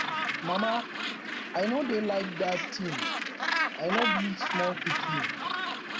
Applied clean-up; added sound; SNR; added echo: none; Gull, seagull; -1 dB; none.